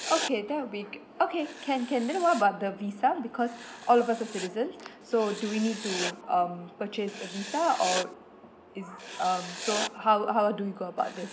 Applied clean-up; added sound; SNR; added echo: none; Writing; 11 dB; none.